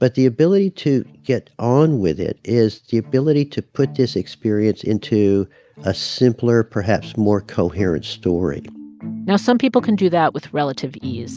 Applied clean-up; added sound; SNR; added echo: none; none; none; none.